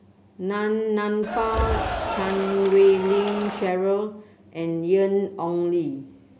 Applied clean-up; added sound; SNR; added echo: none; Cheering; 5 dB; none.